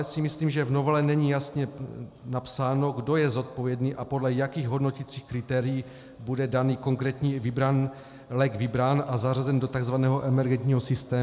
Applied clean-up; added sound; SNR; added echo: none; none; none; none.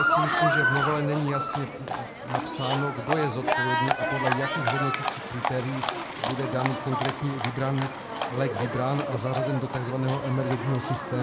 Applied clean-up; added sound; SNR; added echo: none; Livestock, farm animals, working animals; -1 dB; none.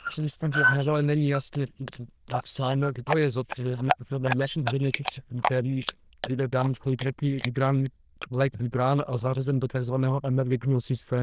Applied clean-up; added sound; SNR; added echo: neural diffusion model UNIVERSE++.